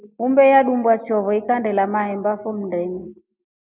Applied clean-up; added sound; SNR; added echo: none; none; none; none.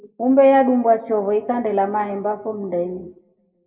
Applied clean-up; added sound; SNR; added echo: none; none; none; reverberation time 0.5 s.